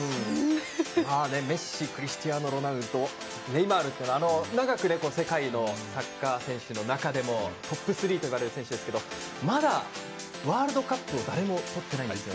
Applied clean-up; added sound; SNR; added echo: none; none; none; none.